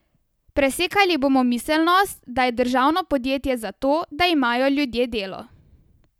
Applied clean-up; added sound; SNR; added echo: none; none; none; none.